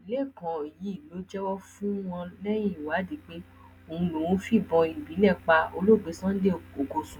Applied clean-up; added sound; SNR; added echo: none; none; none; none.